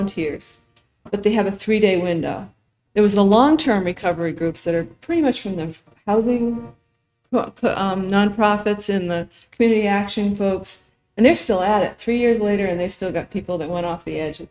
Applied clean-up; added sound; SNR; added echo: neural mask model RNNoise.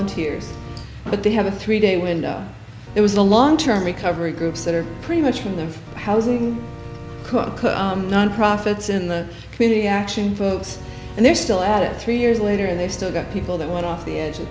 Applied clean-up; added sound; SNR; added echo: none; Organ; 16 dB; none.